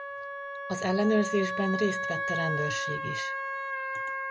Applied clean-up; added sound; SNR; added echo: none; Wind instrument, woodwind instrument; 2 dB; none.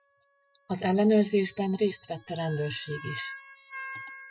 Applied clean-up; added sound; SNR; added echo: classical method spectral subtraction.